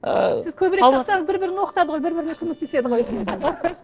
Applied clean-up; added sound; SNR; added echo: neural separator model SepFormer DNS4.